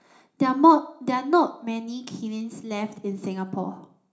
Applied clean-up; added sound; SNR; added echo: none; none; none; reverberation time 0.4 s.